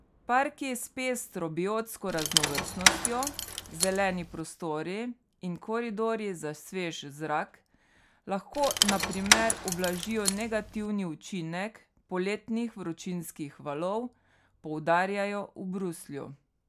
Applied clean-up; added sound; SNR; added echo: none; Rattle / Keys jangling; -3 dB; none.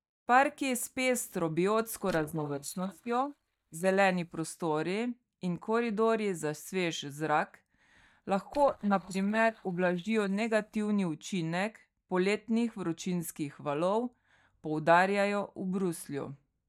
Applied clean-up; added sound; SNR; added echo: neural mask model DeepFilterNet 3.